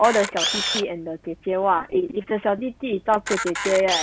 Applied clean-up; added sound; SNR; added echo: none; Camera; 7 dB; none.